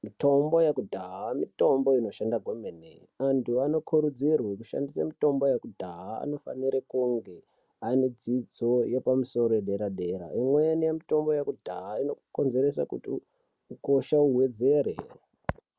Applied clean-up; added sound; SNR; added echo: none; none; none; none.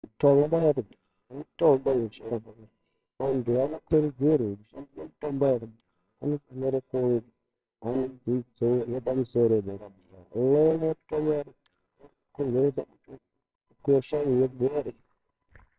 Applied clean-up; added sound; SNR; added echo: neural separator model SepFormer WHAMR!.